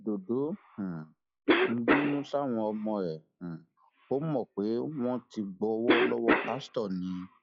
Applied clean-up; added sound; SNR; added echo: classical method log-MMSE.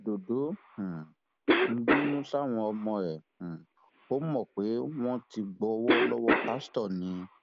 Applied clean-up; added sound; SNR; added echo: none; Cough; 1 dB; none.